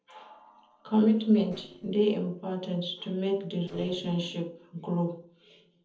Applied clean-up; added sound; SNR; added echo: neural separator model SepFormer DNS4.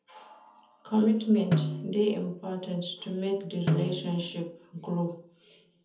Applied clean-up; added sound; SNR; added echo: none; Snare drum; 4 dB; reverberation time 0.6 s.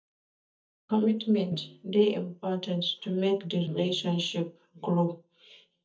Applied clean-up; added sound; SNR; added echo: neural mask model DeepFilterNet 3.